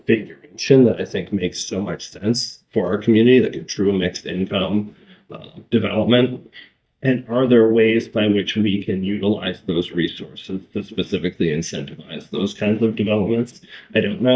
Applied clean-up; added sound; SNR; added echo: neural mask model DeepFilterNet 3.